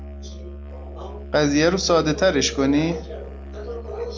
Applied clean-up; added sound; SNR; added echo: none; Musical instrument; 12 dB; none.